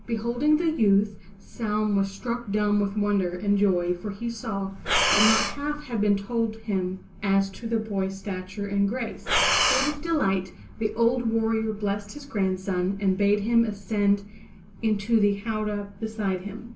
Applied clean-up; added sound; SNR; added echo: none; Breathing; 0 dB; reverberation time 0.3 s.